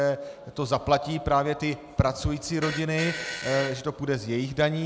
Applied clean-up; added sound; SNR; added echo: none; Fart; 10 dB; none.